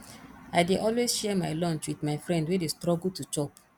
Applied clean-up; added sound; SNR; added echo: none; none; none; none.